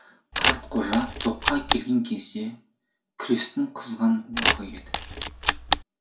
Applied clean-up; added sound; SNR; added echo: none; Camera; -4 dB; reverberation time 0.2 s.